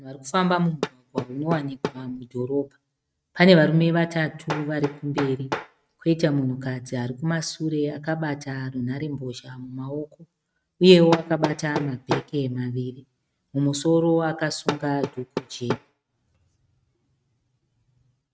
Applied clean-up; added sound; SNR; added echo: neural mask model RNNoise.